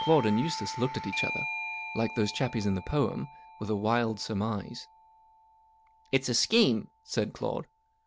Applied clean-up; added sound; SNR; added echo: none; Doorbell; 10 dB; none.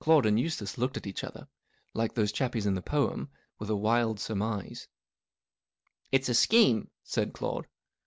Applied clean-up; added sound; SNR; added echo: none; none; none; none.